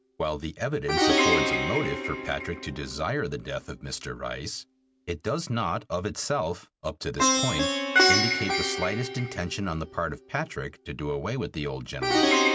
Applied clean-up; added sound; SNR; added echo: none; Plucked string instrument; -3 dB; none.